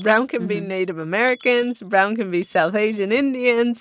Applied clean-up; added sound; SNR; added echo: neural mask model RNNoise.